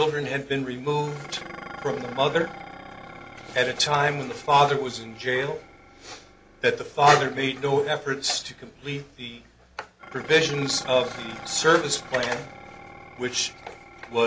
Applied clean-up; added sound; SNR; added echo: none; Dishes, pots, and pans; 17 dB; none.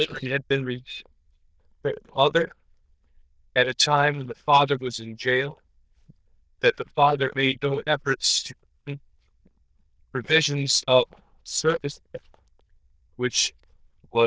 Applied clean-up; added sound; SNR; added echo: neural diffusion model UNIVERSE++.